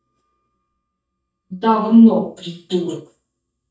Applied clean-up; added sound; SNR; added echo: neural mask model DeepFilterNet 3.